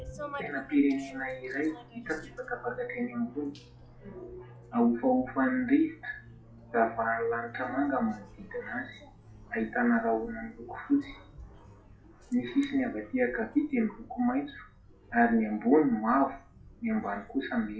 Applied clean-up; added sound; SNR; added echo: classical method WPE with log-MMSE.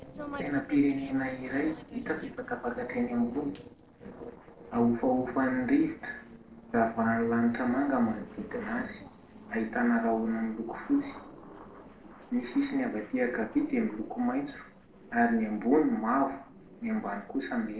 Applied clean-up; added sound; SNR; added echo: neural separator model SepFormer DNS4.